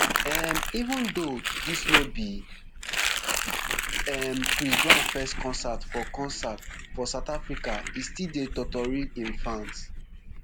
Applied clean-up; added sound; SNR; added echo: none; Crumpling, crinkling; -4 dB; none.